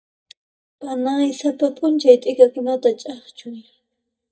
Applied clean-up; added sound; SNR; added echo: neural mask model DeepFilterNet 3.